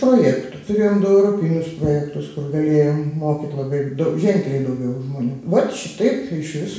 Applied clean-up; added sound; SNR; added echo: none; none; none; reverberation time 0.6 s.